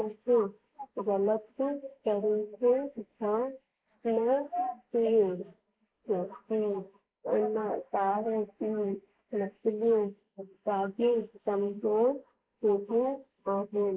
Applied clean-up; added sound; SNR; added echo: neural mask model Resemble Enhance denoiser.